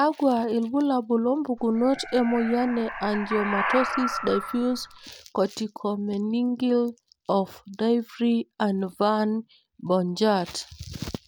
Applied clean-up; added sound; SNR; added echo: none; Animal; 7 dB; none.